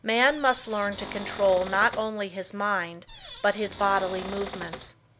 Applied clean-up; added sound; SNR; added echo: none; Cupboard open or close / Door; 13 dB; none.